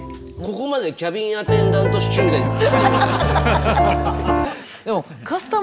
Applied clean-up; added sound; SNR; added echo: none; Piano; -3 dB; none.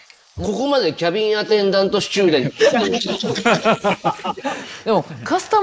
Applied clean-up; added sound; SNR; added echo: neural mask model Resemble Enhance denoiser.